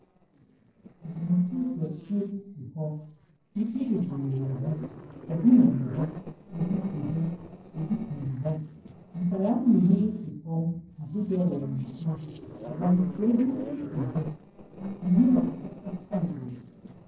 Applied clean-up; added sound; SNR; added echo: neural separator model SepFormer DNS4.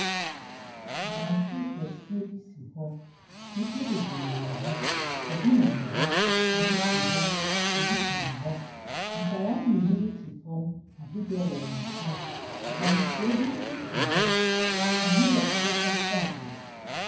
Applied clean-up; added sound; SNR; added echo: none; Motorcycle; 0 dB; reverberation time 0.9 s.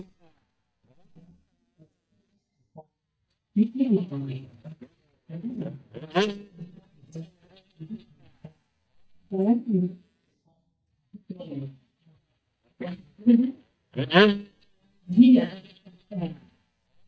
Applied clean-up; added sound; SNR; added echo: neural mask model DeepFilterNet 3.